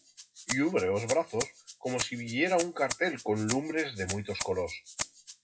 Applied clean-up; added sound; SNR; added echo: classical method WPE with log-MMSE.